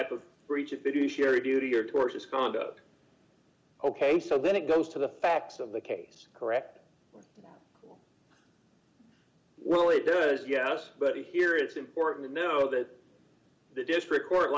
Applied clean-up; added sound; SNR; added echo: none; none; none; none.